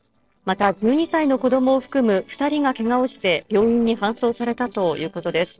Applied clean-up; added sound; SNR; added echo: neural separator model SepFormer DNS4.